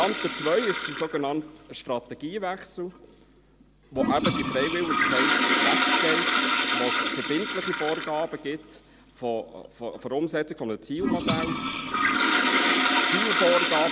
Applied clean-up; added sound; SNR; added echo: none; Toilet flush; -4 dB; none.